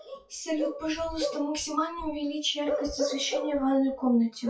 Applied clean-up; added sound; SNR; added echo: classical method WPE with log-MMSE.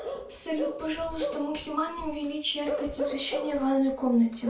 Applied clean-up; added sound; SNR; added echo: none; Bark / Livestock, farm animals, working animals; 7 dB; reverberation time 0.3 s.